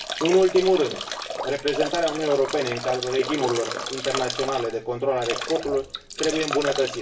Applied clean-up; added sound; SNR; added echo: none; Drip / Trickle, dribble / Bathtub (filling or washing); 7 dB; reverberation time 0.3 s.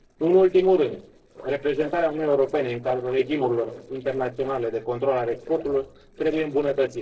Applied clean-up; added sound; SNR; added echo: neural separator model SepFormer DNS4.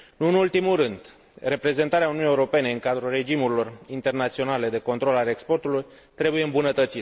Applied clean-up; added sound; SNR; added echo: none; none; none; none.